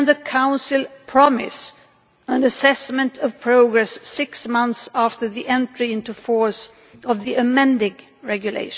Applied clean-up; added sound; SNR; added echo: none; none; none; none.